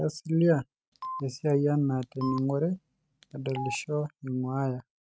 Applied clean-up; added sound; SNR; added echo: neural mask model RNNoise.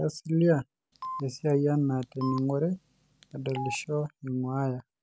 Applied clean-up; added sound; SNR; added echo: none; Telephone; 13 dB; none.